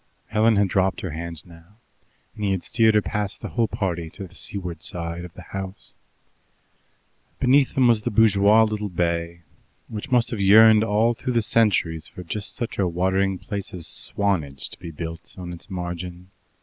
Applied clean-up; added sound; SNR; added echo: none; none; none; none.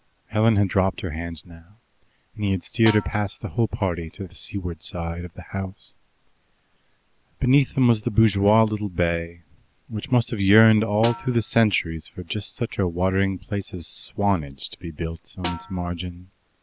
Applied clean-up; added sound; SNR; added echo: none; Snare drum; 13 dB; none.